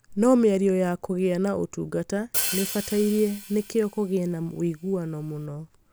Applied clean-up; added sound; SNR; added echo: none; Hi-hat; 9 dB; none.